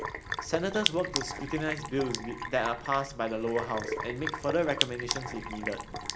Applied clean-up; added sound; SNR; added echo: none; Sink (filling or washing); 3 dB; none.